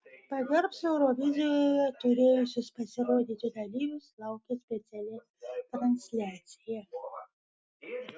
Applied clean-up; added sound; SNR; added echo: none; none; none; none.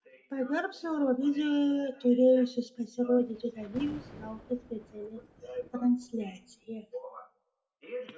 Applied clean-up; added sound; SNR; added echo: none; Thunder; 20 dB; reverberation time 0.3 s.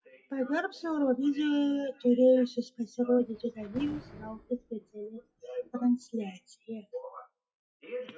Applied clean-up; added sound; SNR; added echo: classical method WPE with log-MMSE.